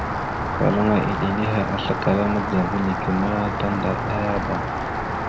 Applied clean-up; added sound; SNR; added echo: none; Rain; 2 dB; none.